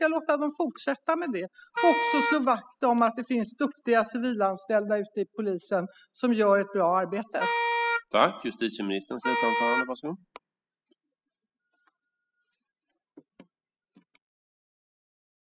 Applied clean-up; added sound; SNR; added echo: classical method spectral subtraction.